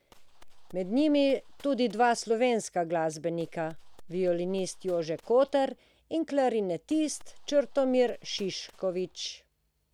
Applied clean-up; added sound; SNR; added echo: none; Gunshot, gunfire; 18 dB; none.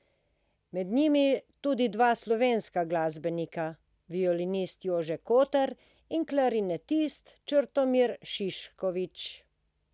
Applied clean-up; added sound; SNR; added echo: none; none; none; none.